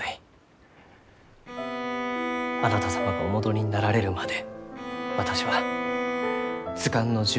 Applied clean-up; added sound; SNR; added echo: none; Bowed string instrument; 4 dB; none.